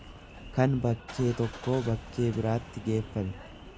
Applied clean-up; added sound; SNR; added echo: none; Engine starting / Car; 14 dB; none.